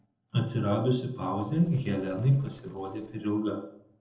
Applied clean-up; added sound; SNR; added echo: neural separator model SepFormer DNS4.